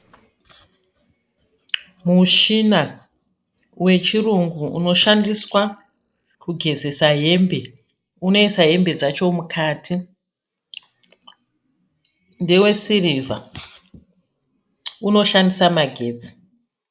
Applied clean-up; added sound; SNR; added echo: neural mask model Resemble Enhance denoiser.